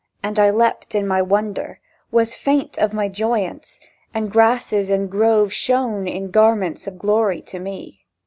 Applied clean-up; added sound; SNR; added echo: none; none; none; none.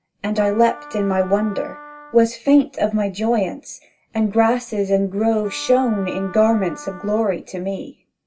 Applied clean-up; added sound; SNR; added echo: none; Wind instrument, woodwind instrument; 18 dB; reverberation time 0.2 s.